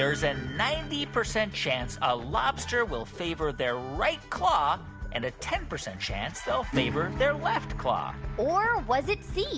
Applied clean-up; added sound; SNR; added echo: none; Acoustic guitar / Strum; 12 dB; none.